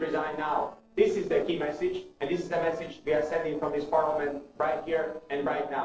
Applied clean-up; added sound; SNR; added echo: neural separator model SepFormer DNS4.